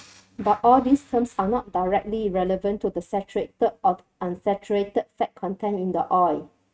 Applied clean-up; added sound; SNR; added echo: neural mask model RNNoise.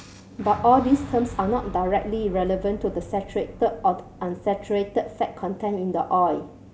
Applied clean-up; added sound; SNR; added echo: none; Boom; 16 dB; none.